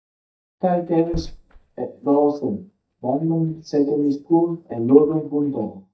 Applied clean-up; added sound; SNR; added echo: neural mask model DeepFilterNet 3.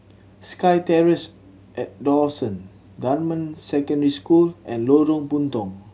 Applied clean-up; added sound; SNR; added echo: none; none; none; none.